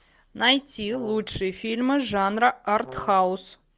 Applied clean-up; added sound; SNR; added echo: none; Brass instrument; 17 dB; none.